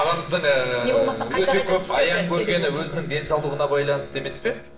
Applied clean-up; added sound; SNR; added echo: neural separator model SepFormer DNS4.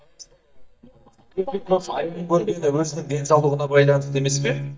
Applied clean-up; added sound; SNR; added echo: neural mask model DeepFilterNet 3.